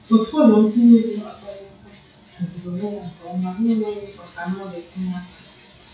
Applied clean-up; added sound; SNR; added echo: classical method WPE with log-MMSE.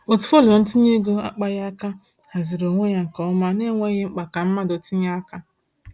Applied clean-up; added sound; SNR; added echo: none; none; none; none.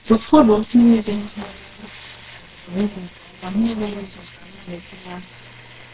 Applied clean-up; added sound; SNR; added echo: neural separator model SepFormer WHAMR!.